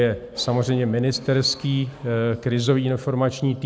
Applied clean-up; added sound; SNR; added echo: none; none; none; none.